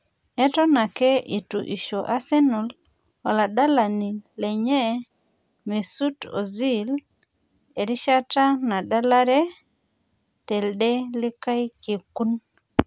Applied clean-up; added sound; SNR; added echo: none; none; none; none.